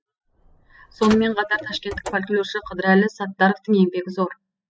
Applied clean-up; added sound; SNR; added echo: classical method spectral subtraction.